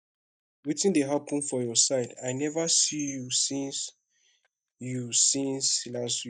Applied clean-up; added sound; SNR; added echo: neural mask model DeepFilterNet 3.